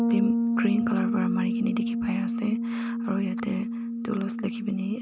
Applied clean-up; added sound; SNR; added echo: none; Bass guitar; -3 dB; none.